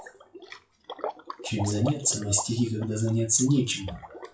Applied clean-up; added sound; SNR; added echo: classical method WPE with log-MMSE.